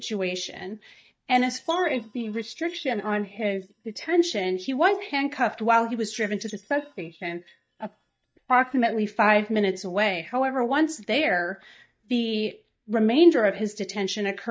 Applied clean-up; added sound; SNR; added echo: neural mask model DeepFilterNet 3.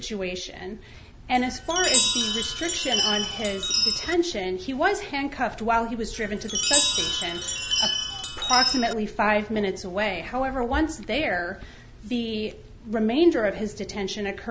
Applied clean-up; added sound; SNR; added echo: none; Chime; -1 dB; none.